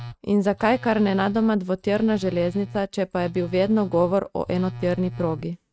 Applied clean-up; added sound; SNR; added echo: neural mask model RNNoise.